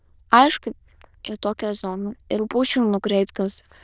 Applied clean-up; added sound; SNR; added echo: neural diffusion model UNIVERSE++.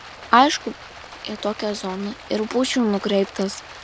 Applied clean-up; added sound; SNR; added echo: none; Stream; 17 dB; none.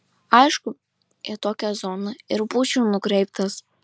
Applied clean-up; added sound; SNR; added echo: none; none; none; none.